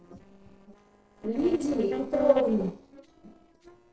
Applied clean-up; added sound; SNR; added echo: neural separator model SepFormer DNS4.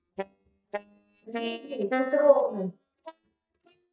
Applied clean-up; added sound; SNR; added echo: neural mask model DeepFilterNet 3.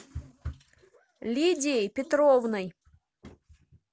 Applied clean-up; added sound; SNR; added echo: none; none; none; none.